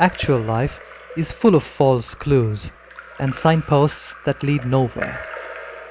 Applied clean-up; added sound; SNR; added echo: none; Drip / Trickle, dribble / Splash, splatter; 17 dB; none.